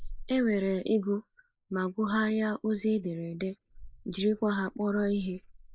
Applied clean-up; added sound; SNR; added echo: neural mask model Resemble Enhance denoiser.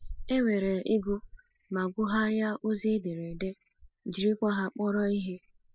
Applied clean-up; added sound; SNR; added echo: classical method spectral subtraction.